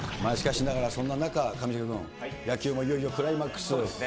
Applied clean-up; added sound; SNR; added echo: none; Gurgling; 11 dB; none.